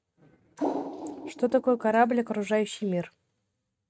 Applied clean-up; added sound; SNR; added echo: neural mask model RNNoise.